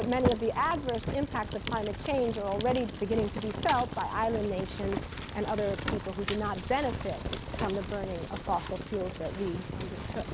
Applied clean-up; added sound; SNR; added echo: none; Fire; 4 dB; none.